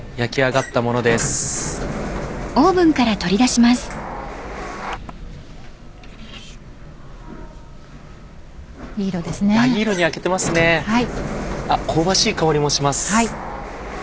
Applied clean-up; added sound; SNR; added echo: none; Sliding door; 9 dB; none.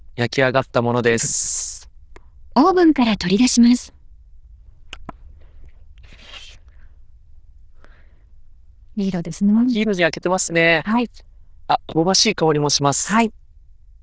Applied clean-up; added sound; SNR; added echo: neural diffusion model UNIVERSE++.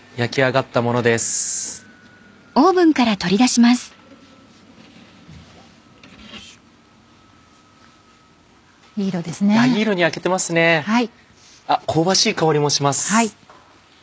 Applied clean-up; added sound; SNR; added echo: none; none; none; none.